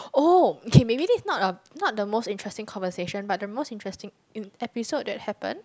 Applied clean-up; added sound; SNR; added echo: none; none; none; none.